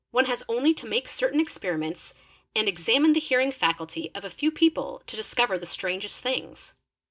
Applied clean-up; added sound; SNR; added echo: none; none; none; none.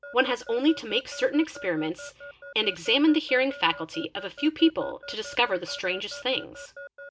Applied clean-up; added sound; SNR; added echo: none; Alarm / Keyboard (musical); 17 dB; none.